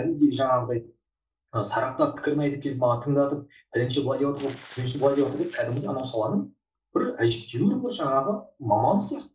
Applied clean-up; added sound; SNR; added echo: neural separator model SepFormer DNS4.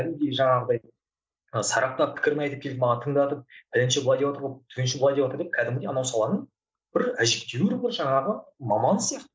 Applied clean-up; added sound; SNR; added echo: none; none; none; none.